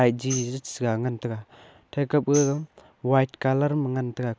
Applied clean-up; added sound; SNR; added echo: none; Tambourine; 15 dB; none.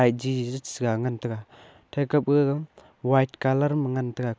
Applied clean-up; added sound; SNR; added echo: none; none; none; none.